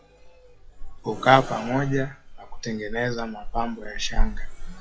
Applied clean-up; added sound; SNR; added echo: classical method WPE with log-MMSE.